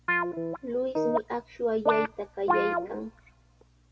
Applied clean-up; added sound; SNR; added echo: none; Guitar; -1 dB; none.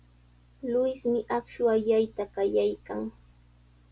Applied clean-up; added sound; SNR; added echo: none; none; none; none.